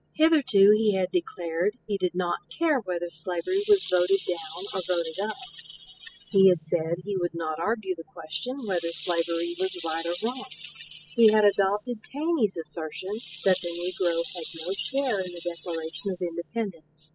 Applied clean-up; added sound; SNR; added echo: classical method spectral subtraction.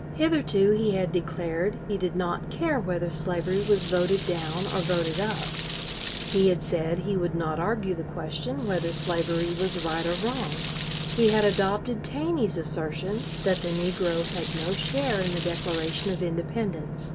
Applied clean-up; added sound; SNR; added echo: none; Rain + Engine / Boat, Water vehicle; 6 dB; none.